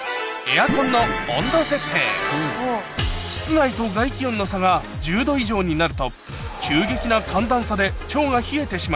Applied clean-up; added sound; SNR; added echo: none; none; none; none.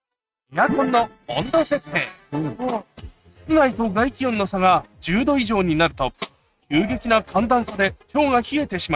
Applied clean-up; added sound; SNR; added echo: neural mask model RNNoise.